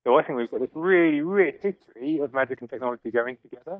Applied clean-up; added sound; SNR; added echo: neural mask model DeepFilterNet 3.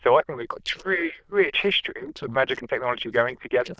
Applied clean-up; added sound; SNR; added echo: neural diffusion model UNIVERSE++.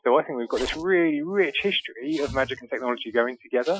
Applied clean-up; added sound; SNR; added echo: classical method Wiener filter.